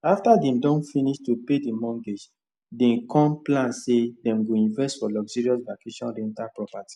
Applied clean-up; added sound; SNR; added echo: none; none; none; none.